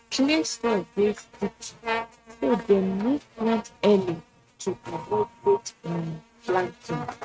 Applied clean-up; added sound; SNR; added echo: neural mask model RNNoise.